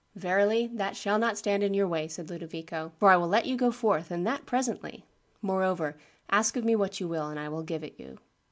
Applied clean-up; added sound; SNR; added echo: none; none; none; none.